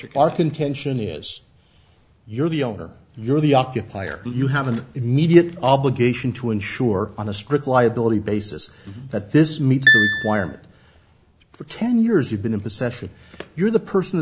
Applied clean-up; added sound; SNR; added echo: none; Piano; -2 dB; none.